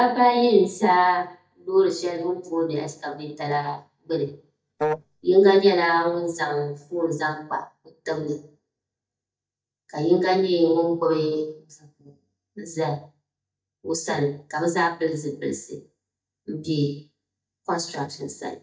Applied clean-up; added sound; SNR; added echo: neural mask model DeepFilterNet 3.